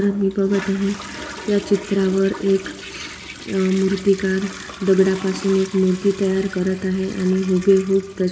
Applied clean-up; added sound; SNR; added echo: none; Toilet flush; 16 dB; reverberation time 1.6 s.